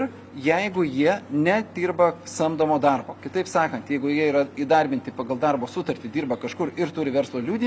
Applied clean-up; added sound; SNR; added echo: none; none; none; none.